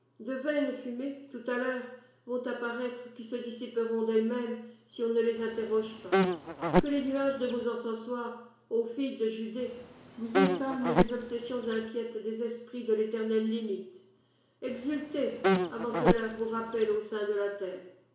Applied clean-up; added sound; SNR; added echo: none; Insect; -2 dB; reverberation time 0.7 s.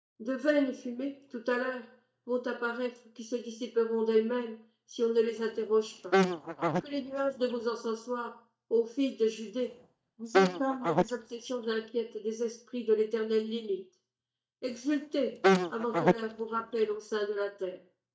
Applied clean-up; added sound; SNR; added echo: neural mask model DeepFilterNet 3.